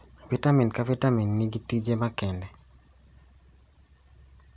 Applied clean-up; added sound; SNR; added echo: none; none; none; none.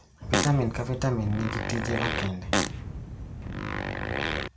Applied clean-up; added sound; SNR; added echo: none; Fart; 0 dB; reverberation time 0.3 s.